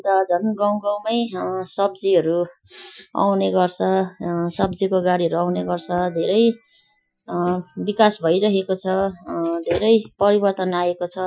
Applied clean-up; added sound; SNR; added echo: classical method Wiener filter.